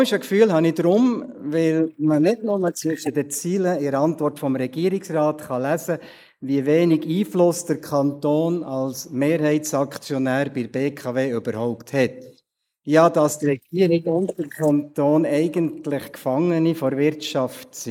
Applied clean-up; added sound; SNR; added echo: neural mask model Resemble Enhance denoiser.